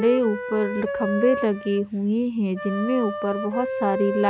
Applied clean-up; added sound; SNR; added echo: none; Wind instrument, woodwind instrument; 7 dB; none.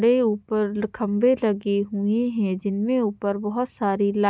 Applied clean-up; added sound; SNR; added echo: none; none; none; none.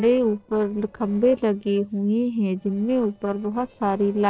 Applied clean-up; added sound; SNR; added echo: neural separator model SepFormer DNS4.